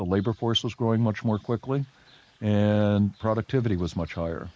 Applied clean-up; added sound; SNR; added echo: neural mask model Resemble Enhance denoiser.